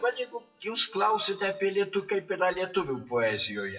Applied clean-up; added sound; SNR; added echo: classical method WPE with log-MMSE.